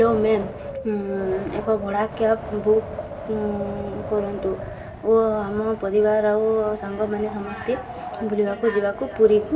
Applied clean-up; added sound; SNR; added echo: none; Wind; 12 dB; reverberation time 1.4 s.